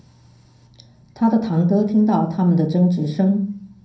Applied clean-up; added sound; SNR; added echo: none; none; none; reverberation time 0.5 s.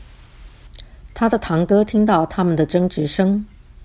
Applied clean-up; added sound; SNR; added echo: none; none; none; none.